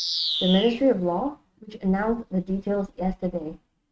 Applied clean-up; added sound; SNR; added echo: neural mask model RNNoise.